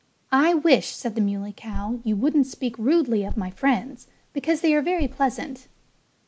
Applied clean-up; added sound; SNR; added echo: none; Thump, thud; 10 dB; none.